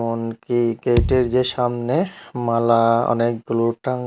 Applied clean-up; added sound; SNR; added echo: none; Thump, thud; 6 dB; none.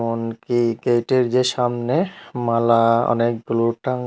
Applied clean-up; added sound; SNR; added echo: none; none; none; none.